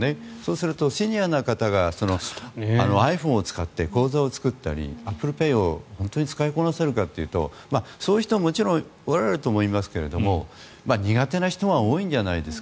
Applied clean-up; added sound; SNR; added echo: none; none; none; none.